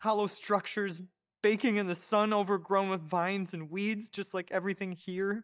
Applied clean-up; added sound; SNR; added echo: neural mask model DeepFilterNet 3.